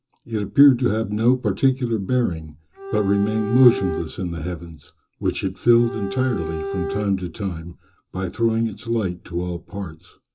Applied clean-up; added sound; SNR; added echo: none; Bowed string instrument; 8 dB; reverberation time 0.2 s.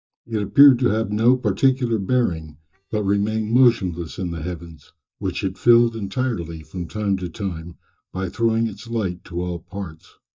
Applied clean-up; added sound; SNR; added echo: neural mask model DeepFilterNet 3.